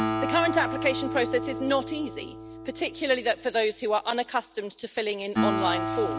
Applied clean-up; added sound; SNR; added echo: none; Acoustic guitar; 4 dB; none.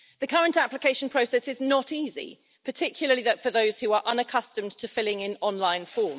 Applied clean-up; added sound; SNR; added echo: none; none; none; none.